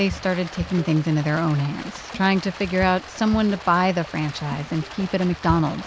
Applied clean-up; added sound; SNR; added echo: none; Stream; 16 dB; none.